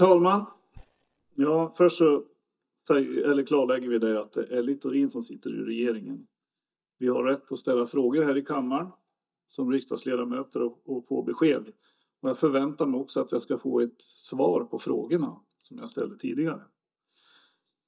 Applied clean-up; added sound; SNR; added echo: neural mask model DeepFilterNet 3.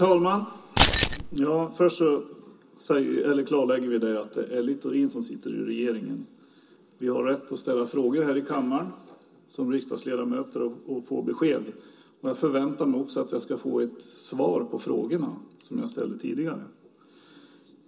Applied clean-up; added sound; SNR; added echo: none; Keys jangling; -5 dB; reverberation time 0.2 s.